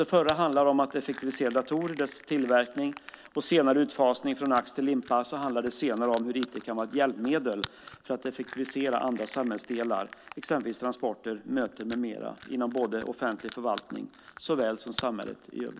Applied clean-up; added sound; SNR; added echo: none; Crushing; 16 dB; none.